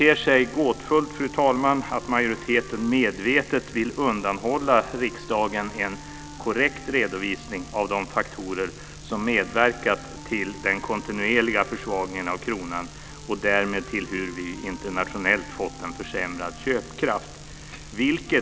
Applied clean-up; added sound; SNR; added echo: none; Wind instrument, woodwind instrument; 20 dB; none.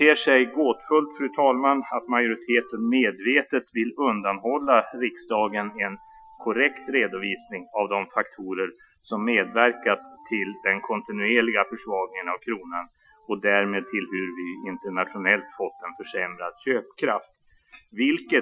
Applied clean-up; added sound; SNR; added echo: classical method Wiener filter.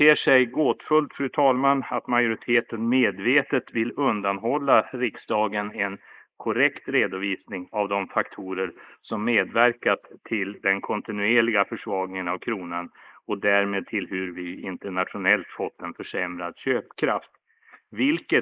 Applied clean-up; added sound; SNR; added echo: neural mask model Resemble Enhance denoiser.